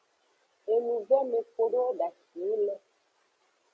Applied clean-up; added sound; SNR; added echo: none; none; none; none.